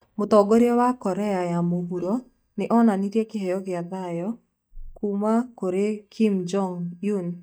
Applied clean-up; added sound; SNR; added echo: neural mask model DeepFilterNet 3.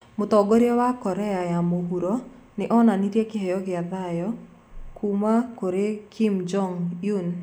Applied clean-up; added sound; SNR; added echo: none; none; none; none.